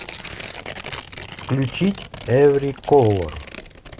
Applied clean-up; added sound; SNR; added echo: none; Tearing; 14 dB; none.